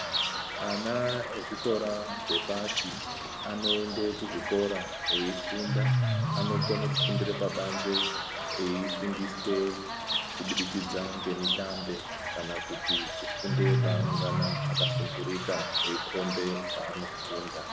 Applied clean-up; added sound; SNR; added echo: none; Bird / Fowl; -2 dB; none.